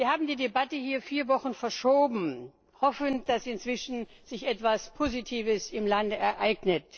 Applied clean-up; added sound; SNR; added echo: neural separator model SepFormer DNS4.